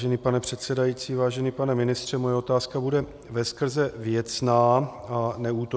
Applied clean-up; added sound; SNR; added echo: none; none; none; none.